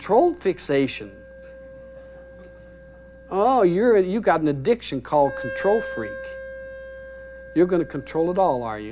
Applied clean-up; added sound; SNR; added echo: none; Wind instrument, woodwind instrument; 16 dB; none.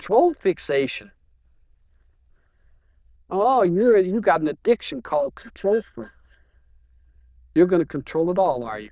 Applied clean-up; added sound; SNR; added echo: neural diffusion model UNIVERSE++.